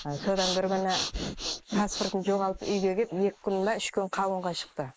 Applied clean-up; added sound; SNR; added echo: neural mask model Resemble Enhance denoiser.